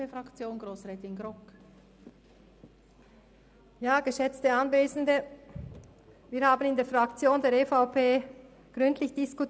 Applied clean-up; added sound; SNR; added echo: none; none; none; none.